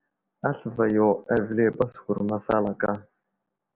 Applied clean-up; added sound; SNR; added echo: none; none; none; none.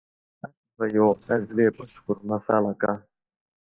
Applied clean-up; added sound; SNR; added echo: neural mask model DeepFilterNet 3.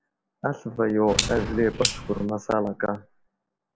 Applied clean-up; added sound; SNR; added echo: none; Clock; 5 dB; none.